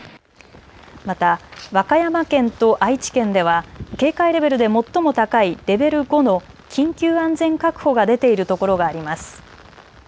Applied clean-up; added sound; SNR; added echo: none; none; none; none.